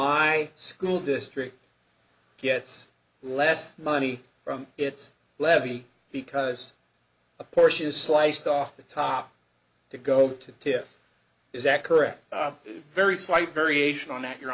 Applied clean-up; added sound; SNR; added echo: none; none; none; none.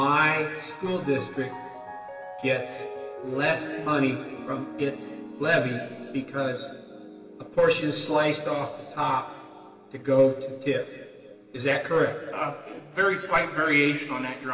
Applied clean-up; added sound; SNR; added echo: none; Piano; 16 dB; reverberation time 2.3 s.